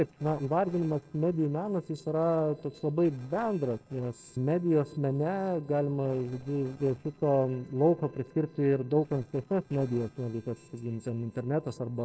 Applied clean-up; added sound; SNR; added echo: neural separator model SepFormer DNS4.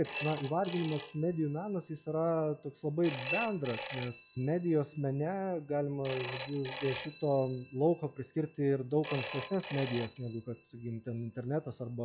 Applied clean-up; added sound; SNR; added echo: classical method log-MMSE.